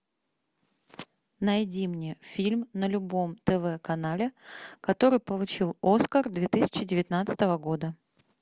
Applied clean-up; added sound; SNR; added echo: none; none; none; none.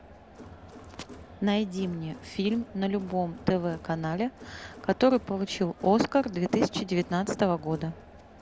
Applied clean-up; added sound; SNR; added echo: none; Crowd; 18 dB; none.